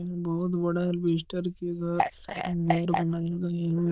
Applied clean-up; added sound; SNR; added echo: neural diffusion model UNIVERSE++.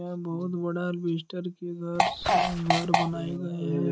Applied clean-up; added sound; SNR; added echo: none; Fart; -4 dB; none.